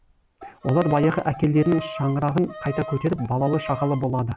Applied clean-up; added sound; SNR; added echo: none; Bowed string instrument; 14 dB; none.